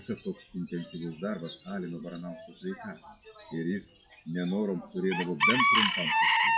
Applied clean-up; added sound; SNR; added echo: classical method WPE with log-MMSE.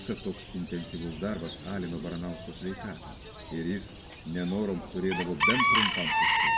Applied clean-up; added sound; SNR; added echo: none; Bird / Chicken, rooster; -3 dB; reverberation time 1.1 s.